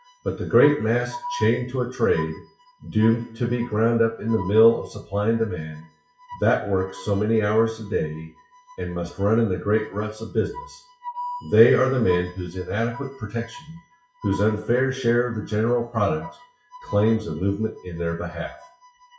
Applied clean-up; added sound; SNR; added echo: classical method WPE with log-MMSE.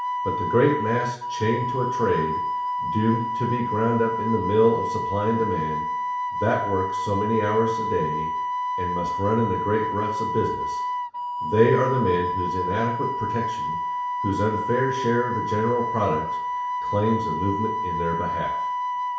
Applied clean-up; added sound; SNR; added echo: none; Wind instrument, woodwind instrument; 2 dB; reverberation time 0.6 s.